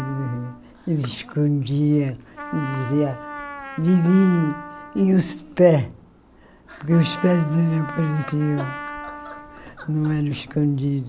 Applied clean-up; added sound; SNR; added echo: none; Trumpet; 15 dB; none.